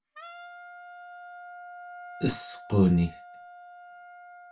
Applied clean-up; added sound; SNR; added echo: none; Wind instrument, woodwind instrument; 14 dB; reverberation time 0.2 s.